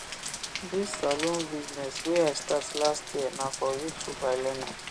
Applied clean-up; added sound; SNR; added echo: none; Rain; 7 dB; none.